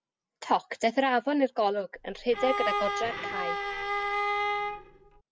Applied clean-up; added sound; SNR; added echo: none; Bowed string instrument; 1 dB; none.